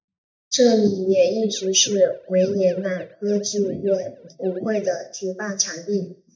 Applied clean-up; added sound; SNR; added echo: neural mask model DeepFilterNet 3.